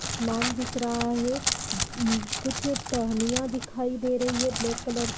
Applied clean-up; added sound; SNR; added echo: none; Crackle; 4 dB; none.